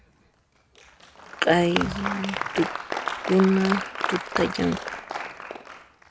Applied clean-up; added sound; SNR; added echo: none; Applause; 6 dB; none.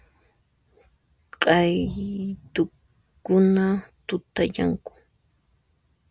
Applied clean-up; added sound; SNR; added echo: none; none; none; none.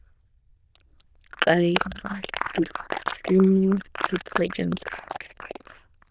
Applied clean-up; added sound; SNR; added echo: neural diffusion model UNIVERSE++.